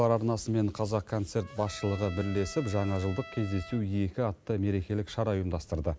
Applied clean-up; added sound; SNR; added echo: none; Trumpet; 17 dB; none.